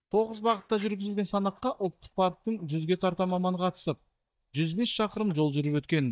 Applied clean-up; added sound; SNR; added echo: neural mask model DeepFilterNet 3.